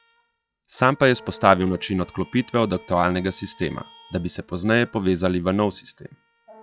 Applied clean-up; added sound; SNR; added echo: classical method log-MMSE.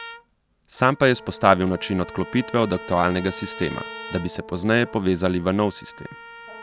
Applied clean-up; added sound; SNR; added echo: none; Brass instrument + Trumpet; 16 dB; none.